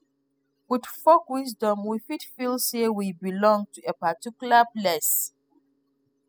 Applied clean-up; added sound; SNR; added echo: classical method spectral subtraction.